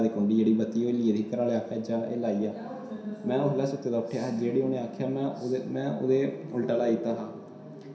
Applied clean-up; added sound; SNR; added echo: none; none; none; reverberation time 0.7 s.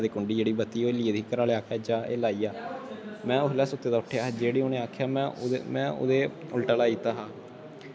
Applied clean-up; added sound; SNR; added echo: none; none; none; none.